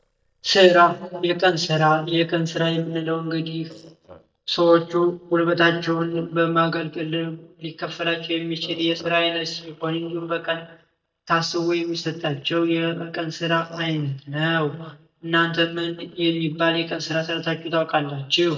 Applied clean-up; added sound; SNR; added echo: neural mask model DeepFilterNet 3.